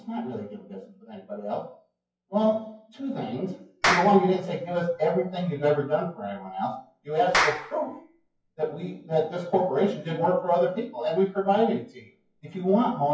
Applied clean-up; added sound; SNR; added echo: classical method WPE with log-MMSE.